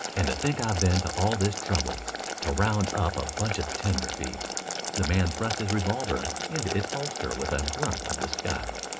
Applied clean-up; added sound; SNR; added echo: none; Boiling; 4 dB; reverberation time 0.3 s.